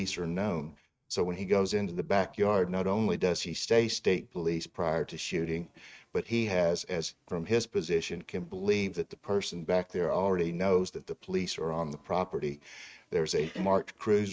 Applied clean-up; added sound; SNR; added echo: neural mask model RNNoise.